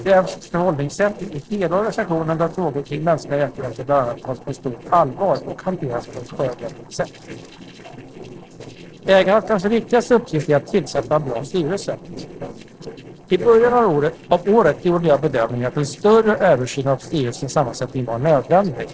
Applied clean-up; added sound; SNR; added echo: neural separator model SepFormer DNS4.